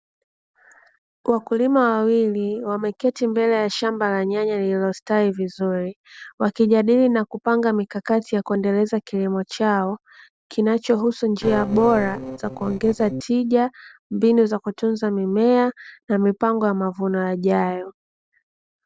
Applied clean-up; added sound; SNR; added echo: neural separator model SepFormer DNS4.